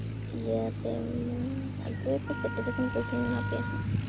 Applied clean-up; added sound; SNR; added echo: none; Wind instrument, woodwind instrument; 9 dB; none.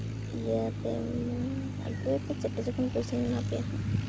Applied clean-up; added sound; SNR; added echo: none; none; none; none.